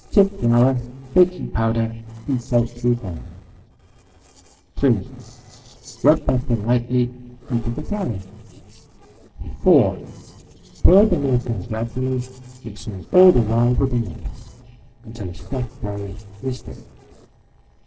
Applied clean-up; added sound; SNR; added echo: neural separator model SepFormer DNS4.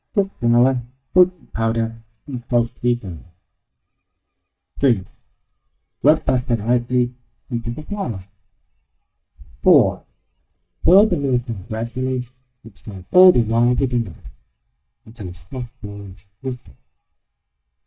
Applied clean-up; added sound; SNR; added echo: neural mask model DeepFilterNet 3.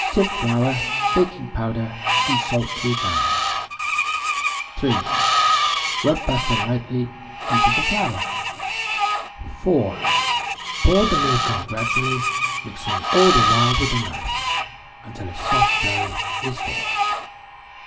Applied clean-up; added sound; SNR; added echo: none; Screech; -2 dB; reverberation time 2.1 s.